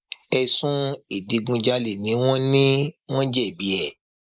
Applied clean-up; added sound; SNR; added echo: neural mask model Resemble Enhance denoiser.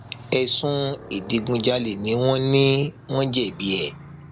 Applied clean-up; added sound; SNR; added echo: none; Motorcycle; 20 dB; none.